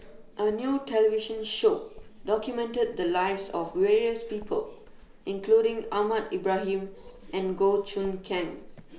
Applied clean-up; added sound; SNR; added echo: none; Writing; 19 dB; none.